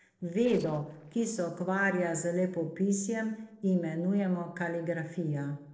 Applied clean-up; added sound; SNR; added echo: neural separator model SepFormer DNS4.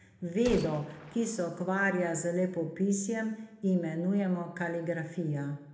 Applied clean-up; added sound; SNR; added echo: none; Gunshot, gunfire; 17 dB; reverberation time 0.7 s.